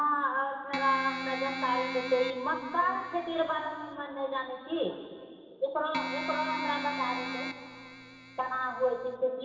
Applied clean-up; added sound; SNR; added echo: none; Keyboard (musical); 7 dB; reverberation time 2.4 s.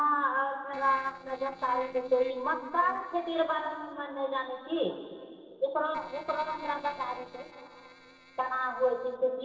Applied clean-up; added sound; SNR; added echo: neural separator model SepFormer DNS4.